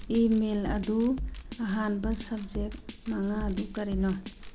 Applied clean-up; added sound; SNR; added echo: none; Drum kit; 10 dB; none.